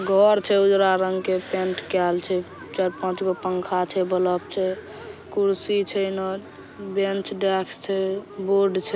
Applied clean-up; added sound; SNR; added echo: none; none; none; none.